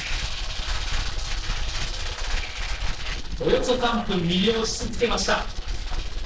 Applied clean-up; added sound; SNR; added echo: neural separator model SepFormer DNS4.